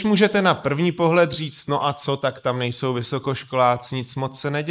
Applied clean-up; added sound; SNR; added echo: neural mask model Resemble Enhance denoiser.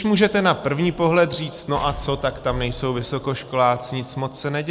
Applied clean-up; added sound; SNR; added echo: none; Explosion; 17 dB; none.